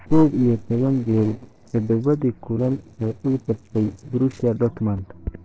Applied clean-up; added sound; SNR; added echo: neural separator model SepFormer DNS4.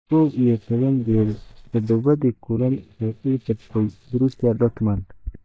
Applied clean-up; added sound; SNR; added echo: neural mask model DeepFilterNet 3.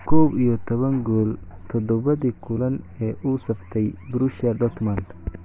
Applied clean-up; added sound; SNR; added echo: none; none; none; none.